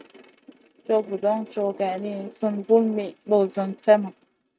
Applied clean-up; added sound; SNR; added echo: neural mask model RNNoise.